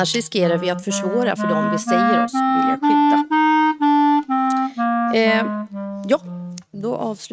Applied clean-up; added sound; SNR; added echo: neural mask model RNNoise.